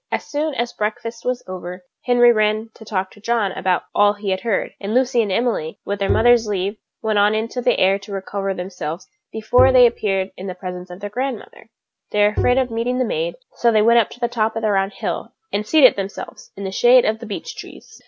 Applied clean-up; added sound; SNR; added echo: none; Bowed string instrument; 6 dB; none.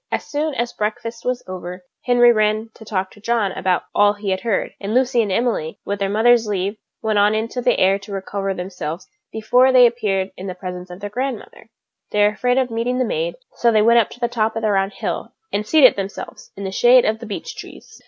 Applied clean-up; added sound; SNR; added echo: none; none; none; none.